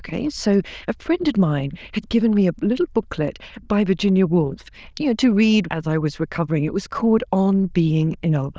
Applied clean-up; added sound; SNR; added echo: neural diffusion model UNIVERSE++.